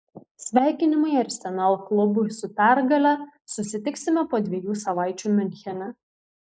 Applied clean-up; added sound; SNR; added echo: neural mask model Resemble Enhance denoiser.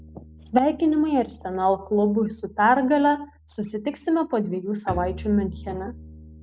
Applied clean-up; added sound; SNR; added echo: none; Bowed string instrument; 17 dB; none.